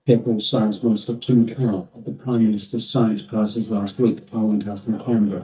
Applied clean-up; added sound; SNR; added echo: neural mask model DeepFilterNet 3.